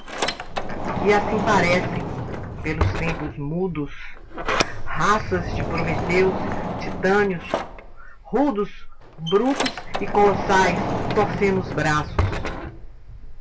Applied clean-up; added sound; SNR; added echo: none; Sliding door; 2 dB; reverberation time 0.2 s.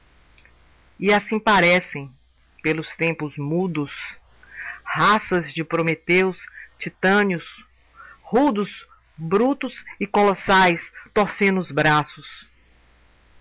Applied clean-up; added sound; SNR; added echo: none; none; none; none.